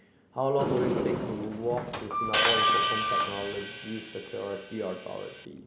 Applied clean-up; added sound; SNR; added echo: none; Sliding door + Hi-hat; -5 dB; none.